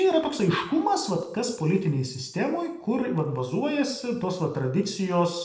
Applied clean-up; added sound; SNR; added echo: none; none; none; reverberation time 0.6 s.